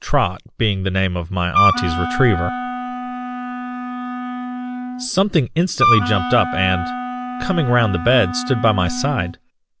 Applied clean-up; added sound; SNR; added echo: none; Wind instrument, woodwind instrument; 3 dB; none.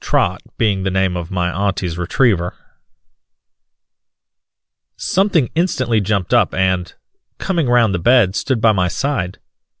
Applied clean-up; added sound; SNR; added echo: none; none; none; none.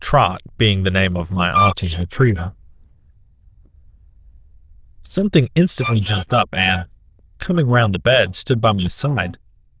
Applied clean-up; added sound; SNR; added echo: neural diffusion model UNIVERSE++.